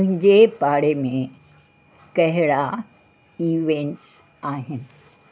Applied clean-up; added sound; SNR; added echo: none; none; none; none.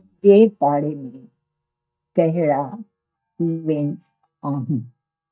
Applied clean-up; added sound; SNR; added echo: neural mask model DeepFilterNet 3.